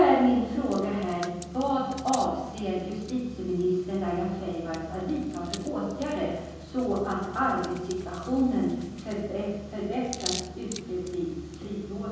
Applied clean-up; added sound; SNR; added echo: none; Hands; 17 dB; reverberation time 1.3 s.